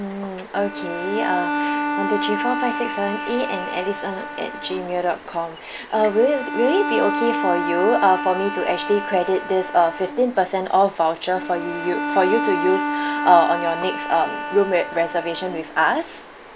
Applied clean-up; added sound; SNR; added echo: none; Bowed string instrument; 5 dB; none.